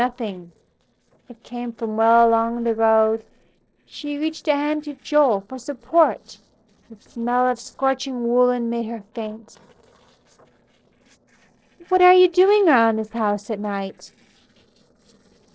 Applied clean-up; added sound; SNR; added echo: neural separator model SepFormer DNS4.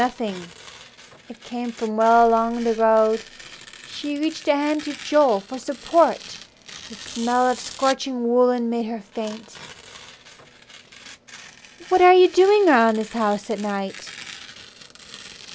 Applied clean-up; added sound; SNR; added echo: none; Tearing; 19 dB; none.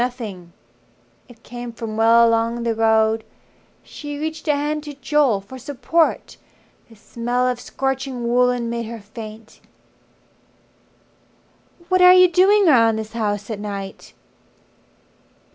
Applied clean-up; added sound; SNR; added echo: none; none; none; none.